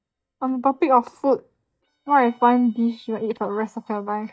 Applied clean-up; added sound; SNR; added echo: neural mask model DeepFilterNet 3.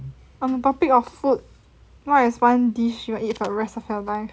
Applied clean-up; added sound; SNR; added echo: none; none; none; none.